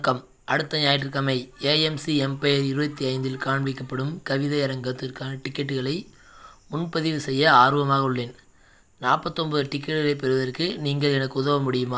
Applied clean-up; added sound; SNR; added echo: none; none; none; none.